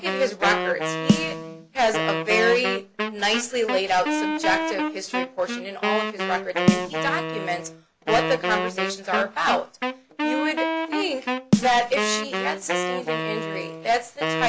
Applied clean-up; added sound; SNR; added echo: none; Snare drum + Wind instrument, woodwind instrument; 0 dB; none.